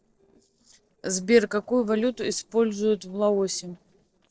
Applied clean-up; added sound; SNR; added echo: neural separator model SepFormer DNS4.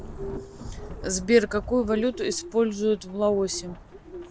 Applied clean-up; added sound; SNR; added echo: none; Rain / Thunderstorm; 14 dB; none.